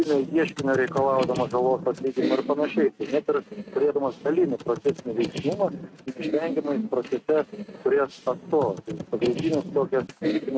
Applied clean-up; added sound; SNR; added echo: neural mask model RNNoise.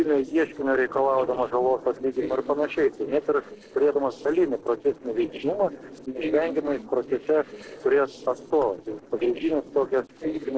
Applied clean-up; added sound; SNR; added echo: neural separator model SepFormer DNS4.